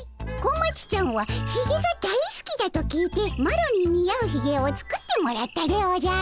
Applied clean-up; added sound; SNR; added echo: none; Bird + Traffic noise, roadway noise / Vehicle horn, car horn, honking; 19 dB; none.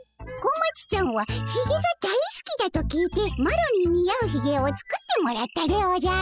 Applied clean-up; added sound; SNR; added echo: classical method spectral subtraction.